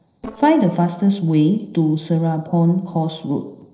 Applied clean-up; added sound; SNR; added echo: neural separator model SepFormer DNS4.